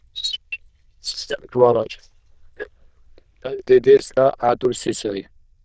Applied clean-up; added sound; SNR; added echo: neural diffusion model UNIVERSE++.